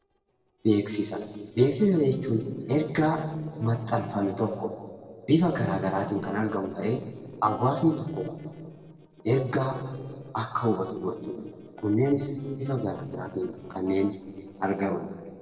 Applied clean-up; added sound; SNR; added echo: neural separator model SepFormer DNS4.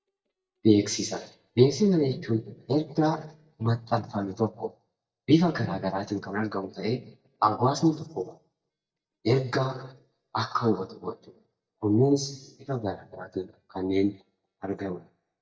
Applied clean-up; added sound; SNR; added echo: neural mask model DeepFilterNet 3.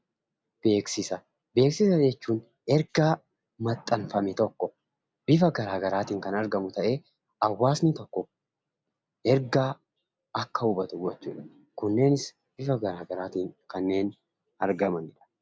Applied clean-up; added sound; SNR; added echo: none; none; none; none.